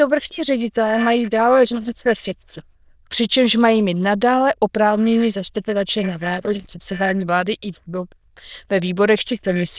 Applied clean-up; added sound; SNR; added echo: neural diffusion model UNIVERSE++.